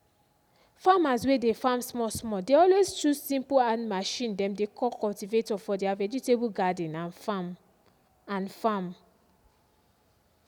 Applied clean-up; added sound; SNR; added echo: none; none; none; none.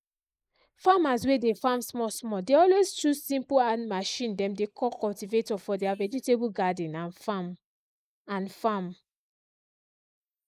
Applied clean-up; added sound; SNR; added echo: neural mask model Resemble Enhance denoiser.